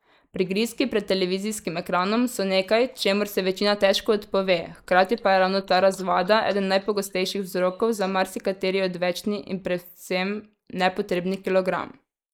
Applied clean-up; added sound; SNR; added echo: neural mask model Resemble Enhance denoiser.